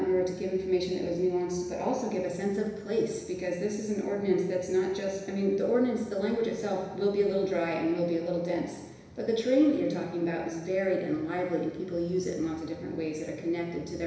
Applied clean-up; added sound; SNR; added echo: none; none; none; reverberation time 1.0 s.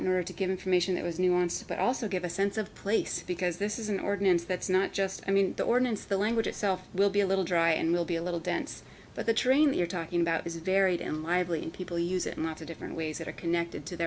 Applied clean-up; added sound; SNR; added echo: none; none; none; none.